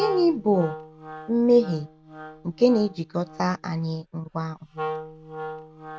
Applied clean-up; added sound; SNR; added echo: none; Wind instrument, woodwind instrument; 12 dB; none.